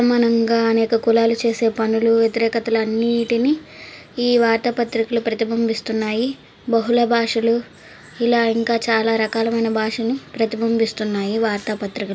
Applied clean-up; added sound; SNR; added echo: none; none; none; none.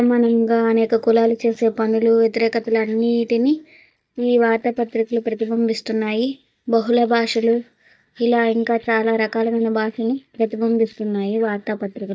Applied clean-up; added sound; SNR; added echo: neural mask model DeepFilterNet 3.